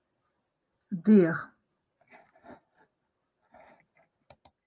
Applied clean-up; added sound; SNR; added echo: none; none; none; none.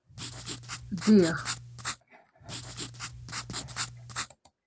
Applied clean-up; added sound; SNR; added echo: none; Writing; 7 dB; none.